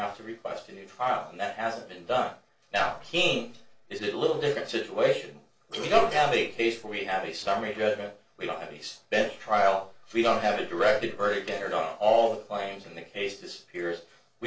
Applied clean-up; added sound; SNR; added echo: neural separator model SepFormer DNS4.